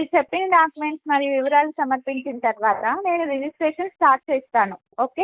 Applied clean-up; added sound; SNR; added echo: neural mask model Resemble Enhance denoiser.